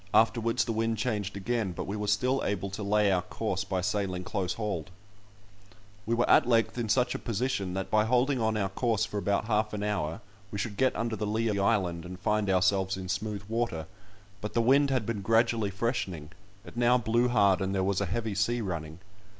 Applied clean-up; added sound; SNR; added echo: none; none; none; none.